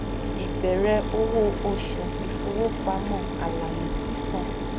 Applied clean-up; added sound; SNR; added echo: none; Mechanisms; 0 dB; none.